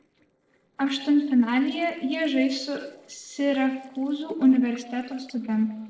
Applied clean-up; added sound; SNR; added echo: neural separator model SepFormer DNS4.